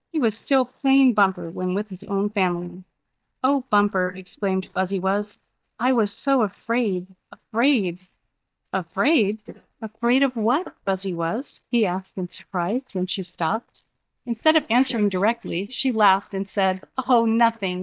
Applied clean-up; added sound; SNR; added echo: neural mask model DeepFilterNet 3.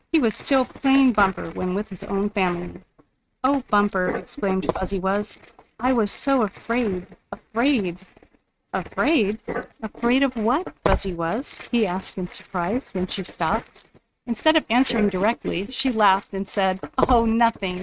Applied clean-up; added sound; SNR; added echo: neural mask model RNNoise.